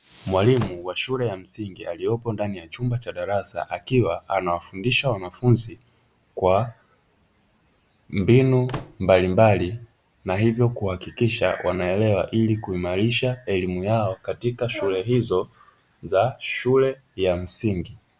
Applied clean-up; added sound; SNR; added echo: none; Slam / Microwave oven; 13 dB; none.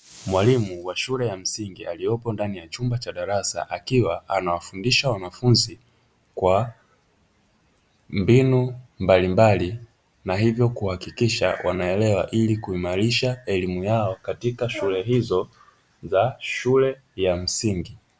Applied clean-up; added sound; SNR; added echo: none; none; none; none.